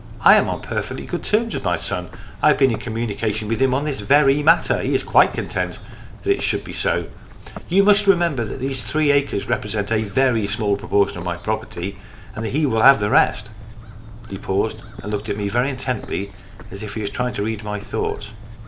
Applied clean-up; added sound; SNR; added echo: none; Bird; 13 dB; none.